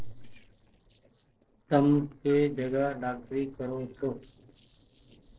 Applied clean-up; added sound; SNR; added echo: neural separator model SepFormer DNS4.